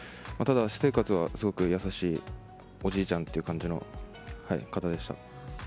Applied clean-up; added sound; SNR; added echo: none; none; none; none.